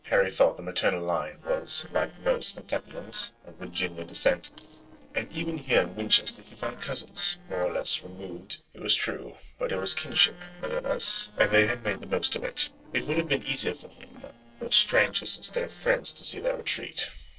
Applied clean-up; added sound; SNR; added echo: neural separator model SepFormer DNS4.